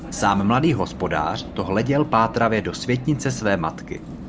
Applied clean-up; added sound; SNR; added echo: none; Vehicle; 12 dB; none.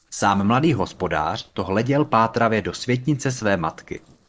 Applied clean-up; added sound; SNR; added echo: neural separator model SepFormer DNS4.